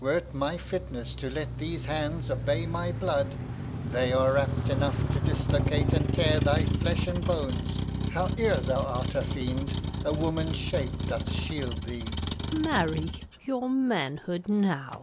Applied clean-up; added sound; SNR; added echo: none; Motor vehicle (road); 0 dB; none.